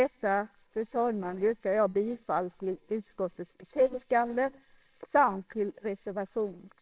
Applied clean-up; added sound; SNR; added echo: neural separator model SepFormer WHAMR!.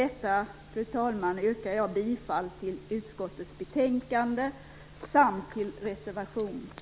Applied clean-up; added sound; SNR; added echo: none; none; none; none.